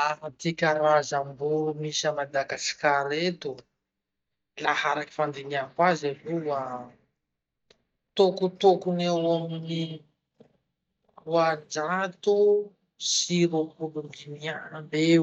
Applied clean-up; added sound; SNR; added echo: neural mask model DeepFilterNet 3.